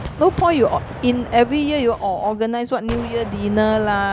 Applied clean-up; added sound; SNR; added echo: none; Gunshot, gunfire; 12 dB; none.